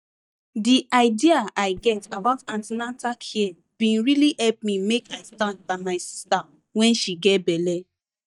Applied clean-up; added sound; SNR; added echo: neural mask model DeepFilterNet 3.